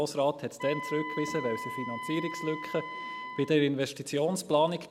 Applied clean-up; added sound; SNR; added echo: none; Wind instrument, woodwind instrument; 10 dB; none.